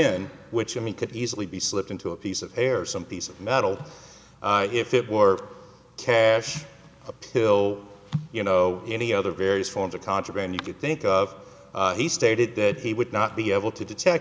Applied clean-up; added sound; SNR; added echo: none; none; none; none.